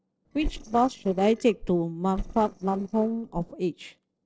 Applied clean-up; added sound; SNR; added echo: neural separator model SepFormer DNS4.